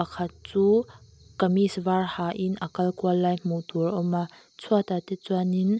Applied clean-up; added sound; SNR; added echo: none; none; none; none.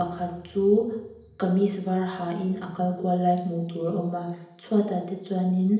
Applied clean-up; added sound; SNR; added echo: none; none; none; reverberation time 0.8 s.